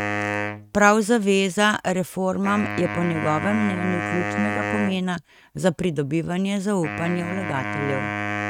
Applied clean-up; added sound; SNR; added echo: neural mask model RNNoise.